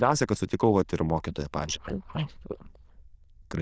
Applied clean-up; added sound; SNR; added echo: neural diffusion model UNIVERSE++.